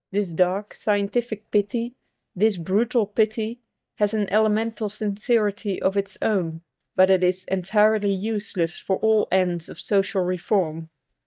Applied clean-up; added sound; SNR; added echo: neural mask model DeepFilterNet 3.